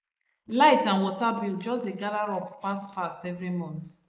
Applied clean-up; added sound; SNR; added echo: neural mask model Resemble Enhance denoiser.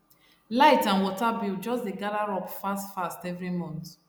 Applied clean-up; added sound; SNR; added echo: none; none; none; none.